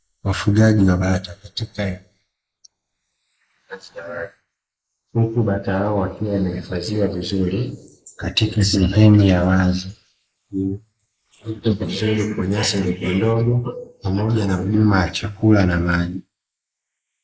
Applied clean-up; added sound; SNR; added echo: neural mask model Resemble Enhance denoiser.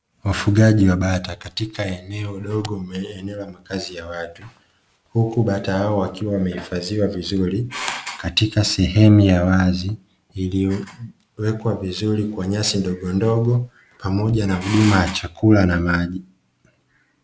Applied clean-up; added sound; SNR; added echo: none; none; none; none.